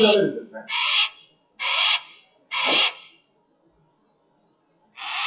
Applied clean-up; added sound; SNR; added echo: classical method WPE with log-MMSE.